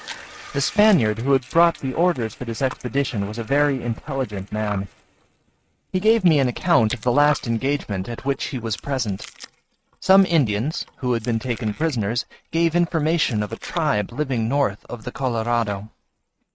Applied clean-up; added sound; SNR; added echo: neural mask model RNNoise.